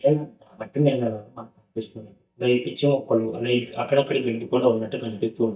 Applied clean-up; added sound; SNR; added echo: neural mask model DeepFilterNet 3.